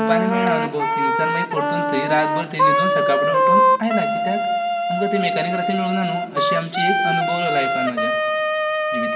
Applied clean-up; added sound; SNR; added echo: none; Wind instrument, woodwind instrument; -5 dB; reverberation time 2.3 s.